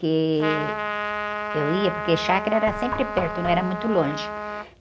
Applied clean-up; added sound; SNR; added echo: none; Trumpet + Knock; 5 dB; none.